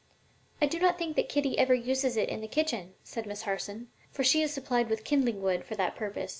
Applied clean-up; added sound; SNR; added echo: none; none; none; none.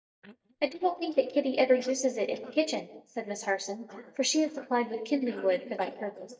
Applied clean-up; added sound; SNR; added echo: neural mask model DeepFilterNet 3.